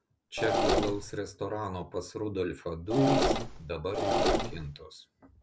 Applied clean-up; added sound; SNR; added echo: none; Engine / Mechanisms; -4 dB; none.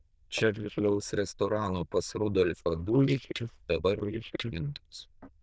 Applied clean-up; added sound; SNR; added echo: neural diffusion model UNIVERSE++.